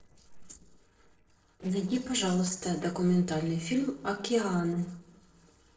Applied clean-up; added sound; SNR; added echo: neural separator model SepFormer DNS4.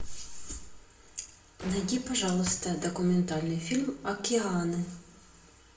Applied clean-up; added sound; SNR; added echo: none; Gunshot, gunfire; 19 dB; reverberation time 0.6 s.